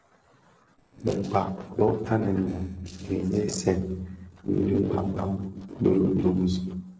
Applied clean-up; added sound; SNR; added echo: neural separator model SepFormer DNS4.